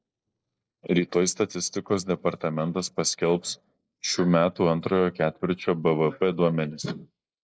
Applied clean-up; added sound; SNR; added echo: neural mask model Resemble Enhance denoiser.